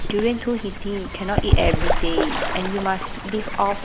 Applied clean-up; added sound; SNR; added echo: none; Bird / Fowl; -2 dB; none.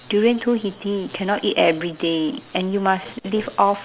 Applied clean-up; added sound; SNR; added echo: none; none; none; none.